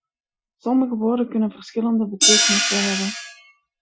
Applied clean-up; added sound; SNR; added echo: classical method Wiener filter.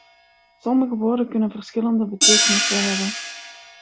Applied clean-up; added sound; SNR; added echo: none; Hi-hat; 0 dB; none.